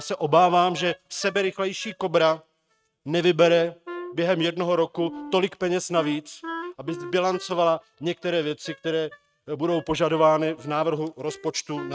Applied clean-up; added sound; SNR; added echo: neural mask model RNNoise.